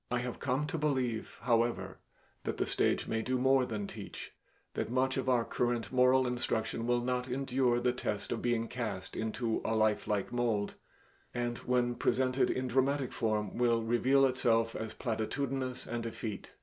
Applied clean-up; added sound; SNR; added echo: none; none; none; none.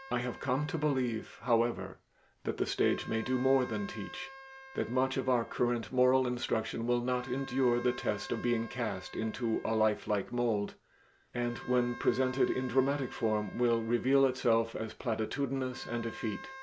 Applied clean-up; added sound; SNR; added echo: none; Wind instrument, woodwind instrument; 18 dB; none.